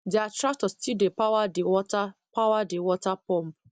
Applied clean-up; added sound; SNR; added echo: none; none; none; none.